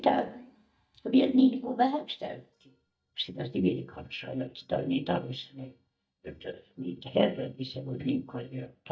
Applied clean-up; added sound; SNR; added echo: neural mask model DeepFilterNet 3.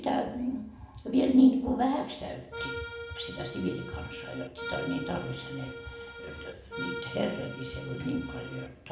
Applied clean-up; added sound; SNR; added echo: none; Accordion; 9 dB; reverberation time 0.8 s.